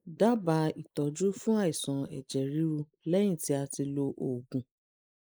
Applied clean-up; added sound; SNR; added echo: neural mask model Resemble Enhance denoiser.